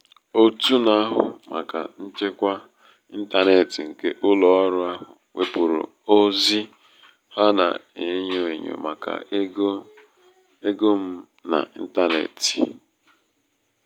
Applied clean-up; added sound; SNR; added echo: none; none; none; none.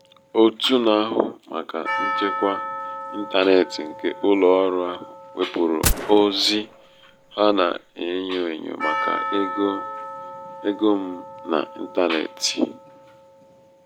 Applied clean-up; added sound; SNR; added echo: none; Percussion + Gunshot, gunfire; 8 dB; none.